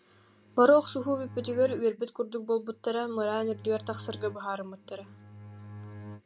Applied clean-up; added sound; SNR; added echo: none; Bowed string instrument; 17 dB; none.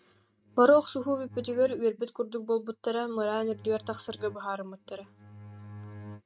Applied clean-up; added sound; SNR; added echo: neural mask model RNNoise.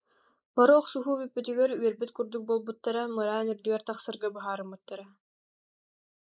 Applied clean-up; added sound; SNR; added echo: neural mask model Resemble Enhance denoiser.